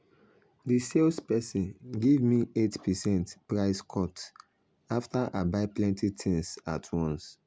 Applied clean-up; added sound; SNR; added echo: none; none; none; none.